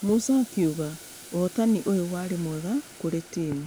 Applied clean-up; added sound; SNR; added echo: none; Boiling; 19 dB; none.